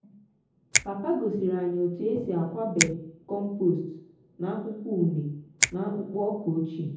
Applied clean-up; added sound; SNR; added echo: none; Finger snapping; 4 dB; reverberation time 0.7 s.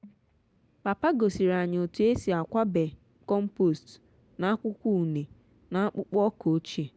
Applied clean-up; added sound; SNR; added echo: none; none; none; none.